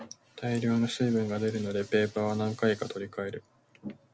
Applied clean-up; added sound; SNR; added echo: none; none; none; none.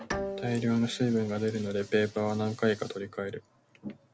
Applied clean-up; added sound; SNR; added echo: none; Bowed string instrument; 12 dB; none.